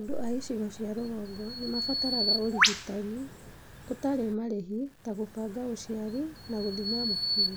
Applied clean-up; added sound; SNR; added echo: none; Bird vocalization, bird call, bird song; 0 dB; none.